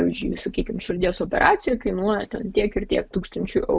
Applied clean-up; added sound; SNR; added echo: none; none; none; none.